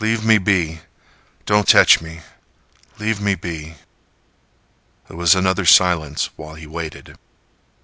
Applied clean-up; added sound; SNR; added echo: none; none; none; none.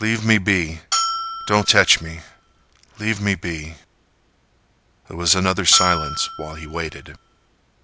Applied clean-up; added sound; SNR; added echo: none; Bell; 4 dB; none.